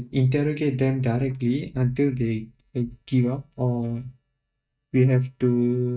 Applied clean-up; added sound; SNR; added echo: neural mask model DeepFilterNet 3.